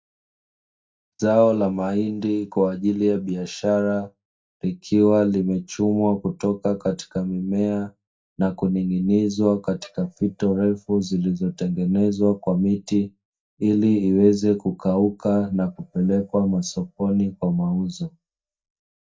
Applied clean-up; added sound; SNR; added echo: neural mask model DeepFilterNet 3.